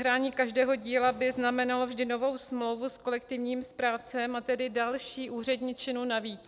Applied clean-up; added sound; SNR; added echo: none; none; none; none.